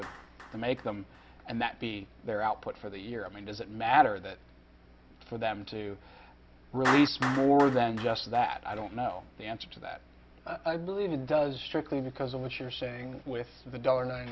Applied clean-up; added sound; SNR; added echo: none; Clapping; 12 dB; none.